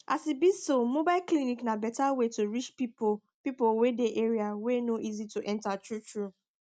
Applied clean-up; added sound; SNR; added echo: none; none; none; none.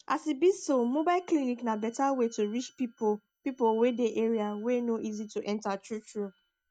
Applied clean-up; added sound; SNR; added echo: neural mask model DeepFilterNet 3.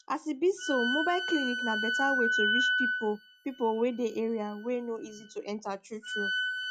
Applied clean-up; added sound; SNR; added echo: classical method log-MMSE.